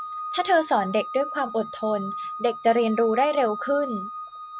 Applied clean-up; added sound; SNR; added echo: none; Organ; 10 dB; none.